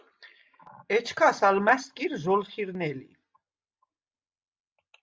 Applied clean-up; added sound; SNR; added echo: none; none; none; none.